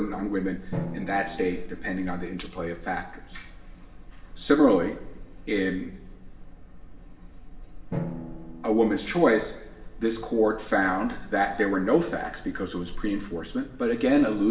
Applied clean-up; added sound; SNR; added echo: none; Drum; 16 dB; reverberation time 0.7 s.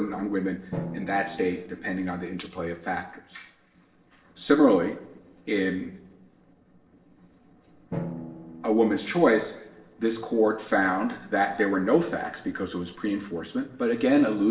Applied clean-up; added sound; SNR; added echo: neural separator model SepFormer DNS4.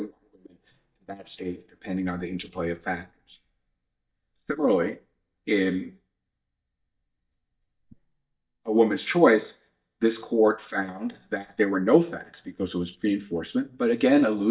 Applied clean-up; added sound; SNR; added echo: neural mask model DeepFilterNet 3.